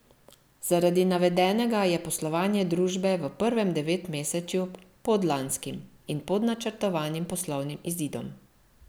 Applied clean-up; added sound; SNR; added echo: none; none; none; none.